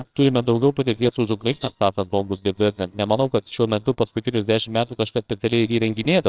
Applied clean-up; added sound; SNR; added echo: neural separator model SepFormer WHAMR!.